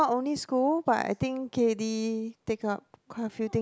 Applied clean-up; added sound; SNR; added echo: none; none; none; none.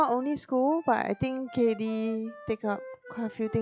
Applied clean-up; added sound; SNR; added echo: classical method log-MMSE.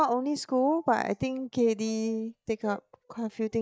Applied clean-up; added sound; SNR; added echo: neural mask model DeepFilterNet 3.